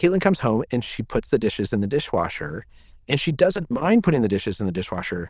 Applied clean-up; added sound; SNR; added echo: neural diffusion model UNIVERSE++.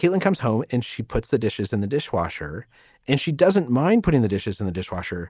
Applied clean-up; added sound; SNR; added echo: none; none; none; none.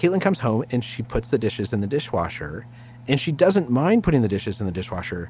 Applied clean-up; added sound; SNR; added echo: none; Engine; 20 dB; none.